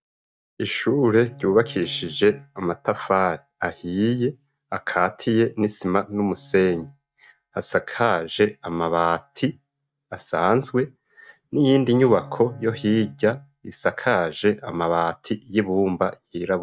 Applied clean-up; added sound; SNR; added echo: neural mask model DeepFilterNet 3.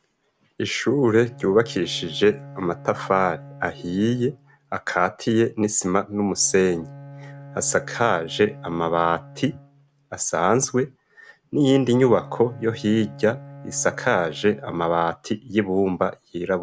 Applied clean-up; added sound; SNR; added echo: none; Bowed string instrument; 20 dB; none.